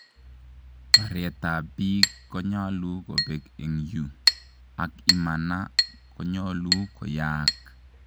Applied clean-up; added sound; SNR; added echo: none; Chink, clink; -1 dB; none.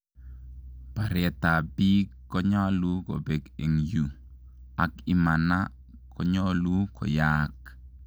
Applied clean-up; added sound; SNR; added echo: none; none; none; none.